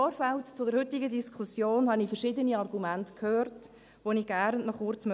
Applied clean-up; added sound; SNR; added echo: none; none; none; none.